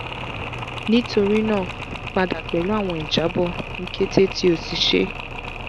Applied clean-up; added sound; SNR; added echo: none; Mechanisms; 8 dB; none.